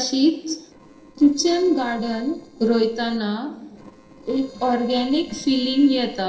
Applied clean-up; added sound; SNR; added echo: neural separator model SepFormer DNS4.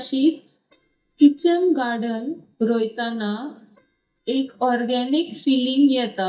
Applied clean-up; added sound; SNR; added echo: neural mask model DeepFilterNet 3.